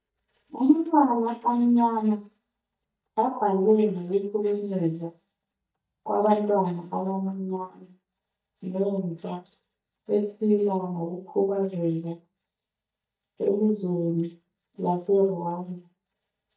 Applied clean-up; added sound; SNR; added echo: neural mask model DeepFilterNet 3.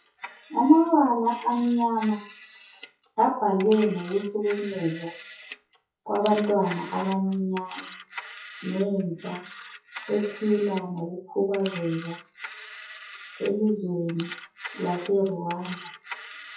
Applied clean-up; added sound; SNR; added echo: classical method WPE with log-MMSE.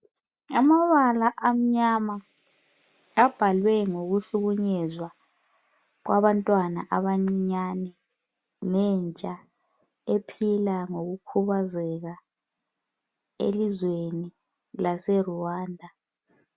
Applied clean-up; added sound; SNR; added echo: none; none; none; none.